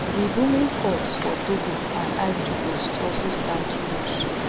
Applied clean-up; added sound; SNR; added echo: none; Stream; 0 dB; none.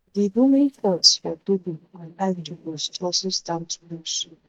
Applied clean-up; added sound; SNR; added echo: neural mask model DeepFilterNet 3.